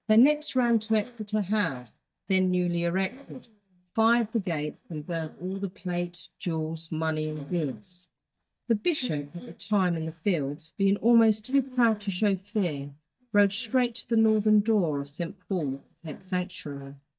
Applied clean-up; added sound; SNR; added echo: neural mask model DeepFilterNet 3.